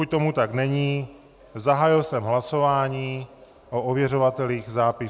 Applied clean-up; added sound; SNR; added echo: none; none; none; none.